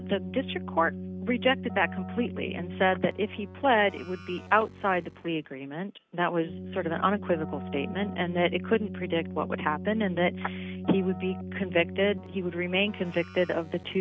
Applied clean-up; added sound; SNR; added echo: none; Keyboard (musical); 10 dB; none.